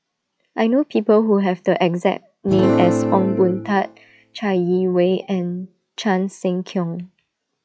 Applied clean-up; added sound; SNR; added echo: classical method log-MMSE.